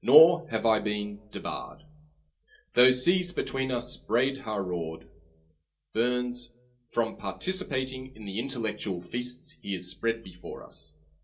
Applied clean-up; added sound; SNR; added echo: none; none; none; reverberation time 0.2 s.